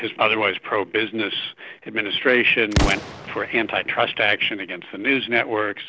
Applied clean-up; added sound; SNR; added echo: none; Explosion; 9 dB; none.